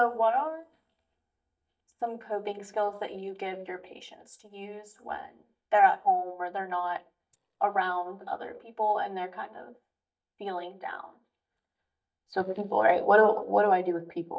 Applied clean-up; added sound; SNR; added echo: neural mask model DeepFilterNet 3.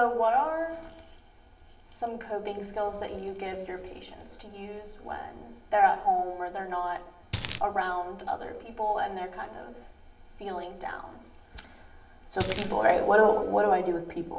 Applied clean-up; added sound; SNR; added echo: none; Coin (dropping); -2 dB; reverberation time 0.6 s.